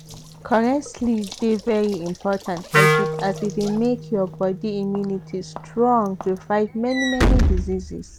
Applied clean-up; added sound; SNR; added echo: none; Walk, footsteps / Slam + Wind instrument, woodwind instrument; 2 dB; none.